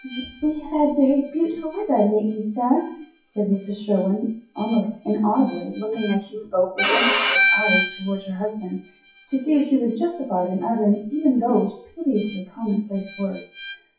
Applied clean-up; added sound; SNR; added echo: classical method WPE with log-MMSE.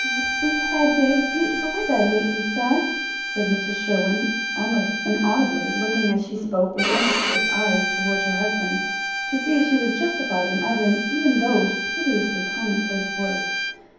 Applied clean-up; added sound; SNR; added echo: none; Bowed string instrument; 3 dB; reverberation time 1.2 s.